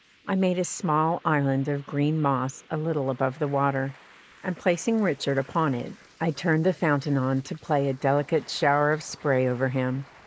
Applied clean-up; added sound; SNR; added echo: neural mask model Resemble Enhance denoiser.